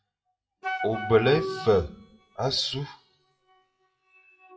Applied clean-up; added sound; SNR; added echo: classical method WPE with log-MMSE.